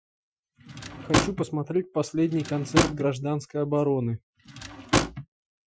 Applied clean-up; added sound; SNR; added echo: classical method Wiener filter.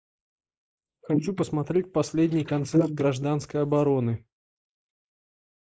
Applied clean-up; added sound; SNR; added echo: neural mask model Resemble Enhance denoiser.